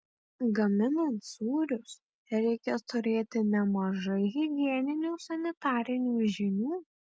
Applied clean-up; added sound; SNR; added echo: none; none; none; none.